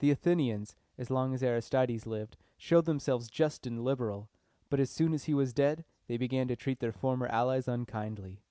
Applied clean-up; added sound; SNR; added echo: none; none; none; none.